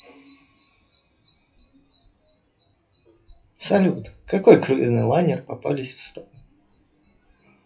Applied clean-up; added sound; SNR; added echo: classical method WPE with log-MMSE.